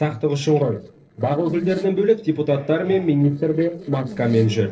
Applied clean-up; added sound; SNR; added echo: neural separator model SepFormer DNS4.